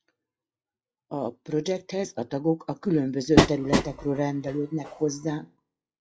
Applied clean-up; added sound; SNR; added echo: classical method log-MMSE.